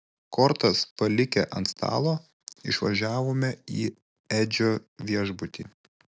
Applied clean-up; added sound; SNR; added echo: none; none; none; none.